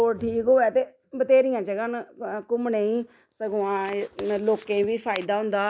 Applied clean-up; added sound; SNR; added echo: none; none; none; none.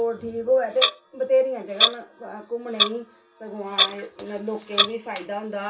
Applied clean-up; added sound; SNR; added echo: none; Clock; 0 dB; reverberation time 0.2 s.